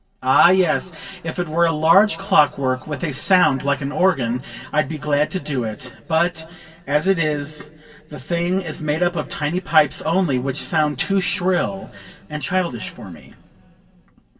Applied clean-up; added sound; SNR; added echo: none; none; none; reverberation time 2.7 s.